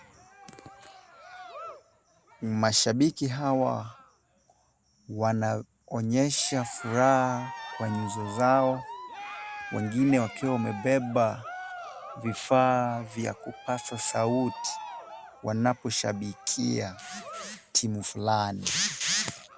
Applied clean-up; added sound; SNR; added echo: none; Cheering; 14 dB; none.